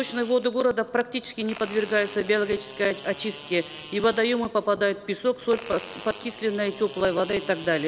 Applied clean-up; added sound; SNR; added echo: none; Fart; 15 dB; none.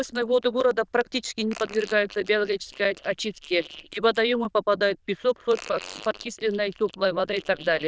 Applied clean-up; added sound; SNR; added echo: neural diffusion model UNIVERSE++.